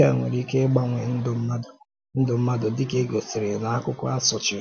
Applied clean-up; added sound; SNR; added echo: none; none; none; none.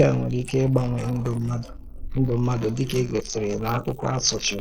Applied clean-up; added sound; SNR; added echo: neural mask model Resemble Enhance denoiser.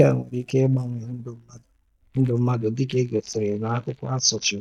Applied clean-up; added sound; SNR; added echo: neural mask model DeepFilterNet 3.